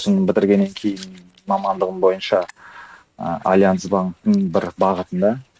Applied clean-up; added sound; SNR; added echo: neural mask model RNNoise.